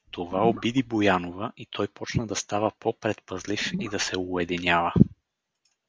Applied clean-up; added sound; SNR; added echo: none; Gurgling / Liquid; 12 dB; none.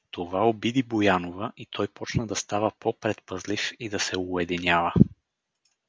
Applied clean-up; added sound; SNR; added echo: none; none; none; none.